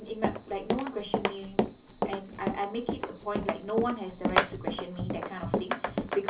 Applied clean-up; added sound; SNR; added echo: none; Run; -3 dB; reverberation time 0.5 s.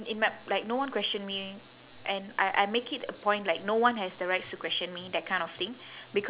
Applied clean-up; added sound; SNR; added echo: none; none; none; none.